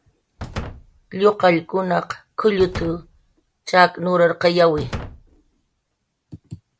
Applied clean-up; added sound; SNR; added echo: none; Slam; 15 dB; none.